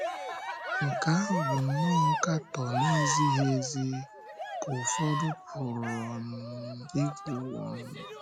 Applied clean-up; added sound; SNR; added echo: none; Cheering; 3 dB; none.